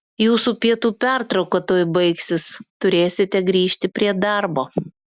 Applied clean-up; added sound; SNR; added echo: none; none; none; none.